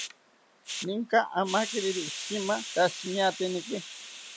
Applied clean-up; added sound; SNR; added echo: none; Hiss; 10 dB; none.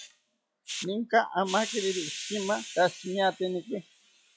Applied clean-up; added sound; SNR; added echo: classical method log-MMSE.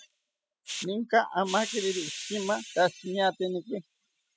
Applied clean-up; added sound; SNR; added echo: classical method spectral subtraction.